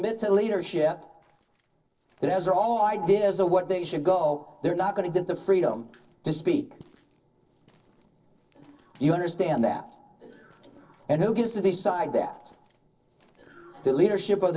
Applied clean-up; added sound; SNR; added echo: neural separator model SepFormer DNS4.